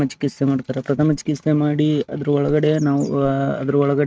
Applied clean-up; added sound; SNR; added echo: neural mask model RNNoise.